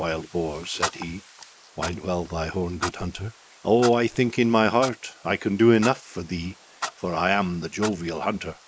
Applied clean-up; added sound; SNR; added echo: neural mask model Resemble Enhance denoiser.